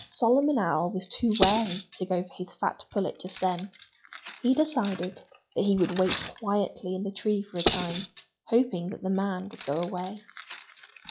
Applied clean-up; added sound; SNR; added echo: classical method log-MMSE.